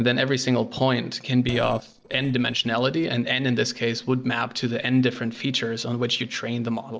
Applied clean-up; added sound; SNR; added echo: neural separator model SepFormer DNS4.